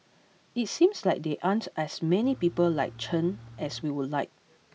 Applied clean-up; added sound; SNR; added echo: none; Engine / Truck; 18 dB; none.